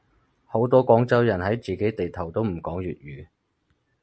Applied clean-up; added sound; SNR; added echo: none; none; none; none.